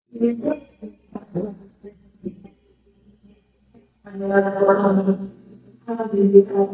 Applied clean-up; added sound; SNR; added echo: neural mask model DeepFilterNet 3.